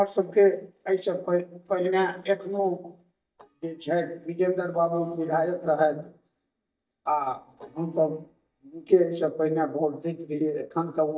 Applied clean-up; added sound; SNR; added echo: neural mask model DeepFilterNet 3.